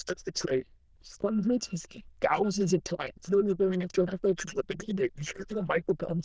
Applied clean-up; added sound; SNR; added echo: neural diffusion model UNIVERSE++.